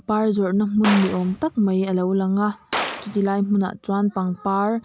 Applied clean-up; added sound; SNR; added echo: none; Gunshot, gunfire; 11 dB; none.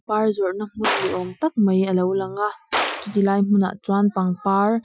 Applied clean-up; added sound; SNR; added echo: classical method Wiener filter.